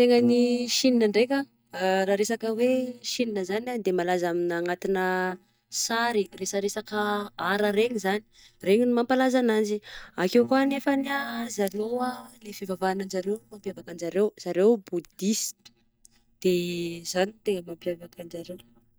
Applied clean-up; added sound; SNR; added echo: neural mask model DeepFilterNet 3.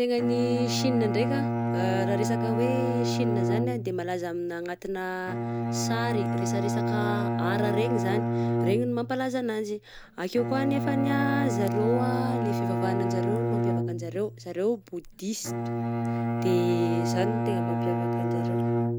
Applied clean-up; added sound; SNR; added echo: none; Bowed string instrument; -2 dB; none.